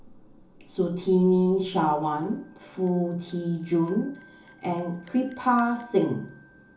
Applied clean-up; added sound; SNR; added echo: none; Bell; 15 dB; reverberation time 0.7 s.